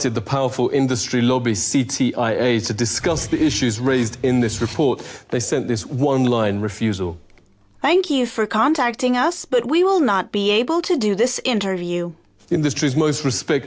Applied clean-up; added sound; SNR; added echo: none; none; none; none.